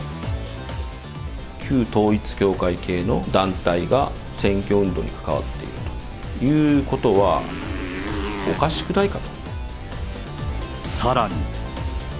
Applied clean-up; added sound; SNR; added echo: none; Motorcycle; 11 dB; none.